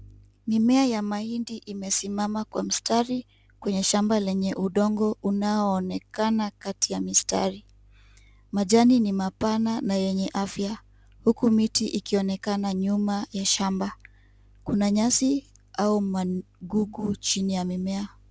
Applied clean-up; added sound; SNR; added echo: none; none; none; none.